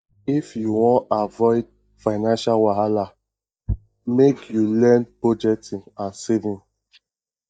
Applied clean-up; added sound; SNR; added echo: neural mask model DeepFilterNet 3.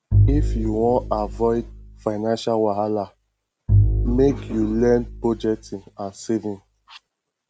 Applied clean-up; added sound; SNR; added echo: none; Bowed string instrument; 1 dB; none.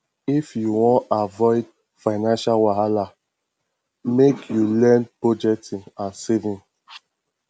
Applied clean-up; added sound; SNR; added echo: none; none; none; none.